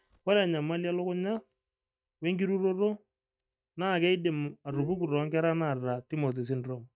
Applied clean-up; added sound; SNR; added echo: neural mask model DeepFilterNet 3.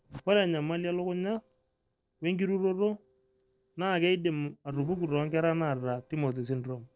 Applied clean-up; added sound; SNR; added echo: neural separator model SepFormer DNS4.